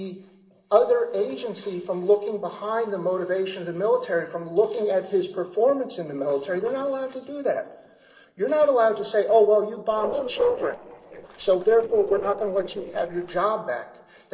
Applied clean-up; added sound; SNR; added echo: neural separator model SepFormer DNS4.